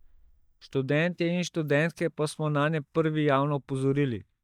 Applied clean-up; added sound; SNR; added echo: neural mask model DeepFilterNet 3.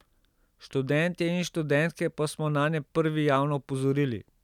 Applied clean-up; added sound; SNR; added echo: none; none; none; none.